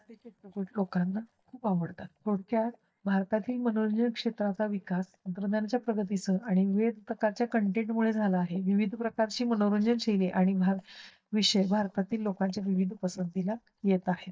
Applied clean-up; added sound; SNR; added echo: neural mask model DeepFilterNet 3.